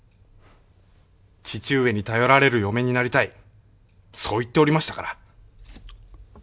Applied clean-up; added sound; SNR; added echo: none; none; none; none.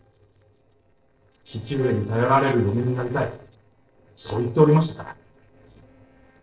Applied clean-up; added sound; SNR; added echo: neural separator model SepFormer DNS4.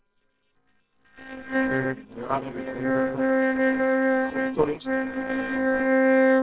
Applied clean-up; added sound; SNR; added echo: neural separator model SepFormer WHAMR!.